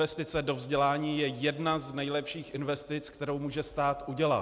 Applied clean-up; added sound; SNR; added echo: none; none; none; none.